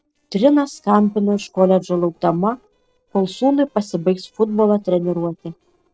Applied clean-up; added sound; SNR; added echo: neural separator model SepFormer DNS4.